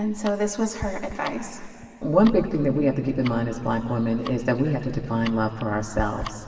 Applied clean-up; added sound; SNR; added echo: none; Tick-tock; 15 dB; reverberation time 2.4 s.